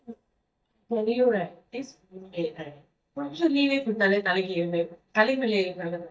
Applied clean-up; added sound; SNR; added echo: neural mask model DeepFilterNet 3.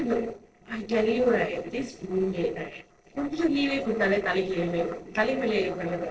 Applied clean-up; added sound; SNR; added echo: neural separator model SepFormer DNS4.